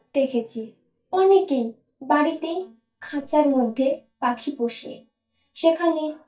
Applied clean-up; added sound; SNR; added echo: neural mask model DeepFilterNet 3.